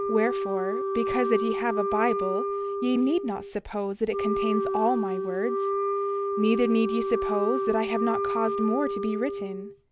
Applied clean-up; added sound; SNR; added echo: none; Wind instrument, woodwind instrument; 1 dB; none.